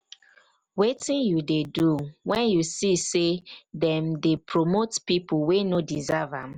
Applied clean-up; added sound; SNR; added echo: none; none; none; none.